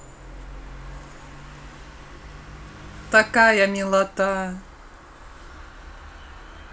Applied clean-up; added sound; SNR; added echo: none; none; none; none.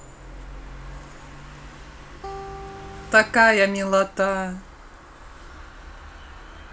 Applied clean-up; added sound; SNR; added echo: none; Acoustic guitar; 17 dB; none.